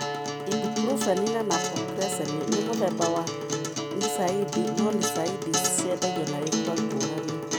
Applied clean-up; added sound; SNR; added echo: none; Acoustic guitar; -1 dB; none.